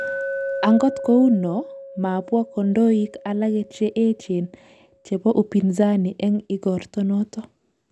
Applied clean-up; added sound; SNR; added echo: none; Glass; 13 dB; none.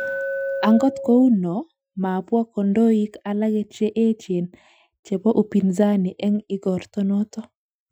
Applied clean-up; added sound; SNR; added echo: classical method Wiener filter.